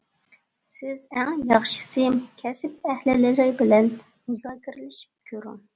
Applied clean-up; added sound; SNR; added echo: none; none; none; none.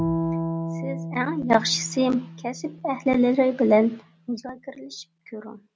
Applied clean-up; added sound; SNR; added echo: none; Bowed string instrument; 8 dB; none.